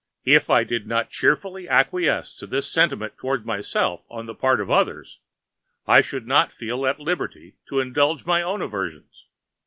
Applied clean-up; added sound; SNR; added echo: none; none; none; none.